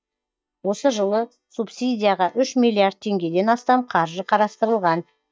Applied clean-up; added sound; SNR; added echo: neural mask model DeepFilterNet 3.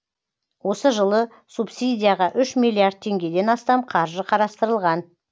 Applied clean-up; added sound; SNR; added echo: none; none; none; none.